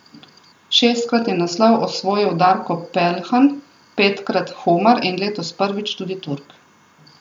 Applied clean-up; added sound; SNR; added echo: none; none; none; none.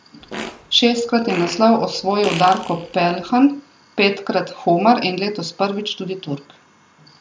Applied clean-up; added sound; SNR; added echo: none; Fart; 14 dB; none.